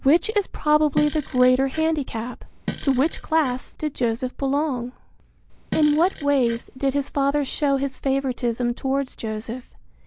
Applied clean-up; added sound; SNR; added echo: none; Fart; 11 dB; none.